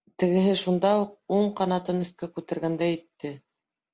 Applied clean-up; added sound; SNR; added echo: none; none; none; none.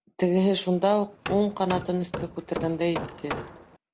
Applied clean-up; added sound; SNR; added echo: none; Hammer; 10 dB; none.